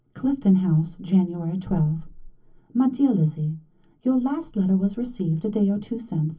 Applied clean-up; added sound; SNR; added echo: none; none; none; reverberation time 0.3 s.